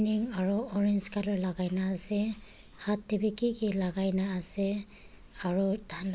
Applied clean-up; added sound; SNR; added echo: none; none; none; none.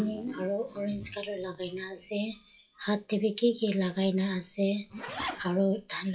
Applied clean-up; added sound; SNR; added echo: classical method WPE with log-MMSE.